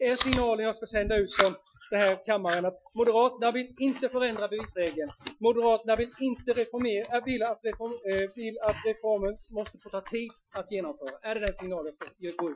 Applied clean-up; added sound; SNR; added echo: classical method Wiener filter.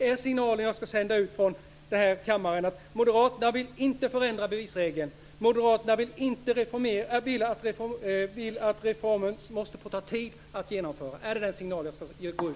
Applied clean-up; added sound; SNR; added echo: none; none; none; none.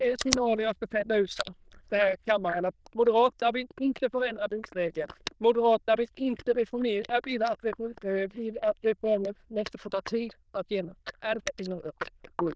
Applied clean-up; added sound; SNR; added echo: neural diffusion model UNIVERSE++.